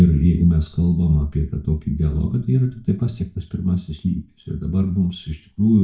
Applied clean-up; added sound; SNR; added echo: neural mask model DeepFilterNet 3.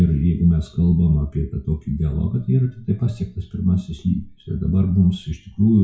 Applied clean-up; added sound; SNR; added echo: classical method WPE with log-MMSE.